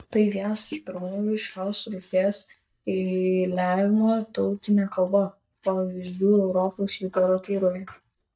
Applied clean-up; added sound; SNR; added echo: neural mask model DeepFilterNet 3.